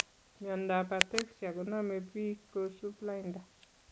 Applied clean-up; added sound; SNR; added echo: none; Tick; 5 dB; none.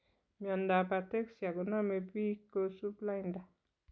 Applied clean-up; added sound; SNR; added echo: none; none; none; none.